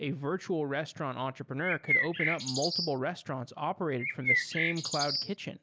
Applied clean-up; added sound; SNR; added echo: none; Bird; -2 dB; none.